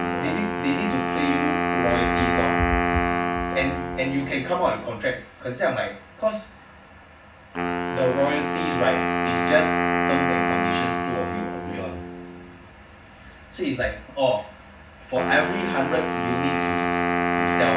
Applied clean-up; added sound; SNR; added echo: none; Wind instrument, woodwind instrument; -1 dB; reverberation time 0.4 s.